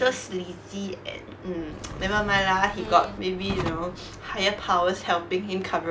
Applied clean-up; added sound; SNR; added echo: none; Drawer open or close; 11 dB; none.